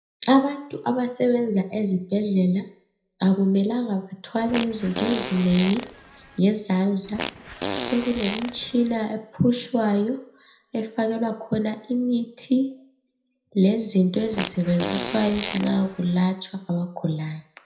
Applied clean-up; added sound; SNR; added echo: none; Fart; 8 dB; reverberation time 0.5 s.